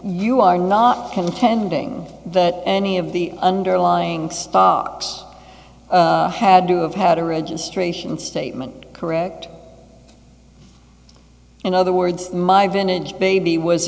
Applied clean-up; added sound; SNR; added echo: none; none; none; none.